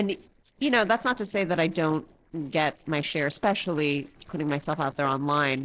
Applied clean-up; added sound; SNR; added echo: neural separator model SepFormer DNS4.